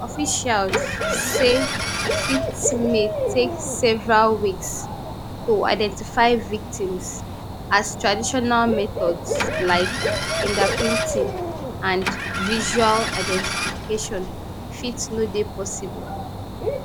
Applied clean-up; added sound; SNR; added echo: none; Engine starting + Bird / Dog; 3 dB; none.